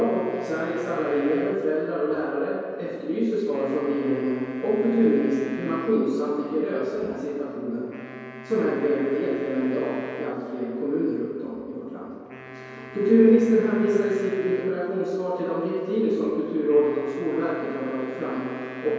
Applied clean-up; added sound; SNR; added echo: none; Wind instrument, woodwind instrument; 18 dB; reverberation time 2.2 s.